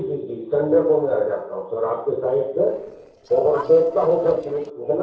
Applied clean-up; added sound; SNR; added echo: neural separator model SepFormer DNS4.